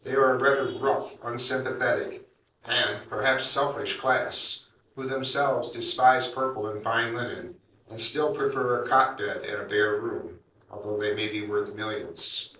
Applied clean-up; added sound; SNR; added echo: neural separator model SepFormer DNS4.